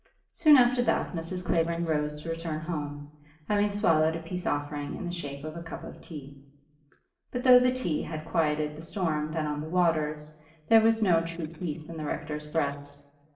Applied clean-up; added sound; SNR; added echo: neural separator model SepFormer DNS4.